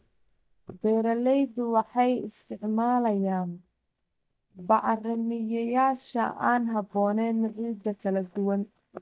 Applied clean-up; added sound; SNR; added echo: neural mask model DeepFilterNet 3.